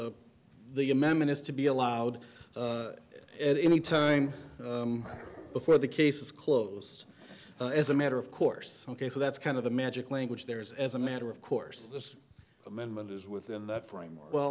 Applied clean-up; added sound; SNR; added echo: none; Growling; 18 dB; none.